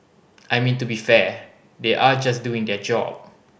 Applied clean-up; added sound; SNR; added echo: none; none; none; none.